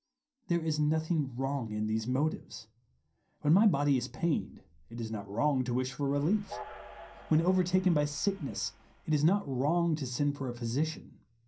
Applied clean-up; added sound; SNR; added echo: none; Train; 18 dB; reverberation time 0.3 s.